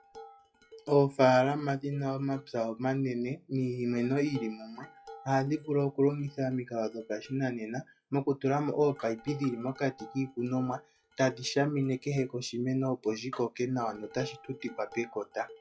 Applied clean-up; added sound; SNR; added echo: classical method log-MMSE.